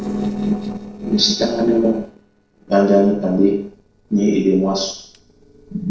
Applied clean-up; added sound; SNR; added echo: neural separator model SepFormer DNS4.